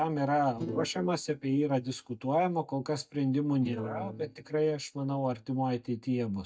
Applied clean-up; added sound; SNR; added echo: neural mask model DeepFilterNet 3.